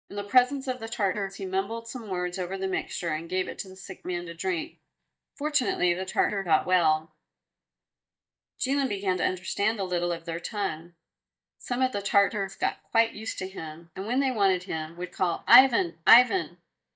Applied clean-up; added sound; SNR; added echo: neural mask model DeepFilterNet 3.